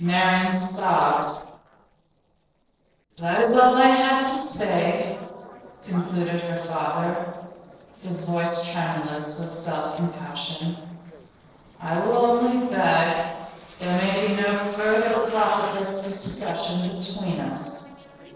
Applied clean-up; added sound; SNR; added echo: neural separator model SepFormer DNS4.